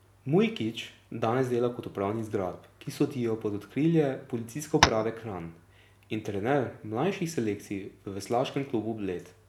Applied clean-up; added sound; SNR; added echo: none; Tap; -4 dB; none.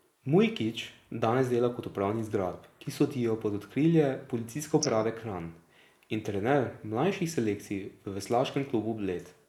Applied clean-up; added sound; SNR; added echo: neural mask model Resemble Enhance denoiser.